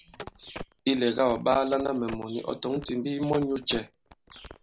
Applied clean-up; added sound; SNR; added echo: none; Telephone; 16 dB; none.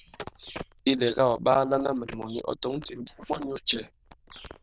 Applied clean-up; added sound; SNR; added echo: neural diffusion model UNIVERSE++.